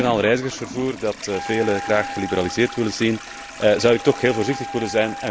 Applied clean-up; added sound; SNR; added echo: none; Toilet flush + Wind instrument, woodwind instrument; 11 dB; none.